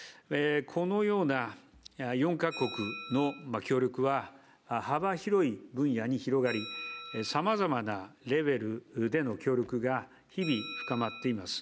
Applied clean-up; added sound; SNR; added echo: none; Bell; 17 dB; none.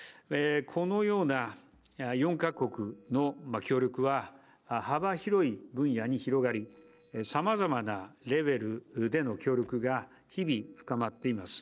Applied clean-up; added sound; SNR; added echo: neural separator model SepFormer DNS4.